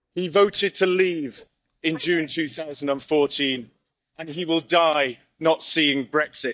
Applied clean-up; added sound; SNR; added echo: neural mask model DeepFilterNet 3.